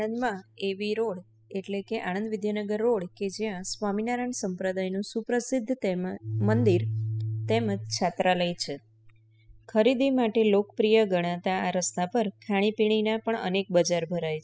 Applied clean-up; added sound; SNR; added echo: classical method spectral subtraction.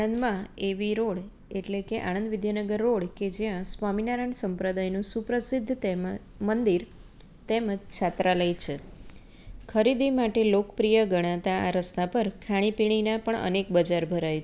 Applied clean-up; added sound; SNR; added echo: none; none; none; none.